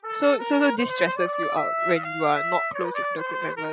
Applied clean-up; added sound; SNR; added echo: classical method spectral subtraction.